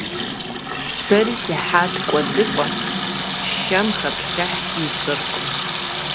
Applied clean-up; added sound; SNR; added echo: none; Sink (filling or washing) / Water tap, faucet; 2 dB; none.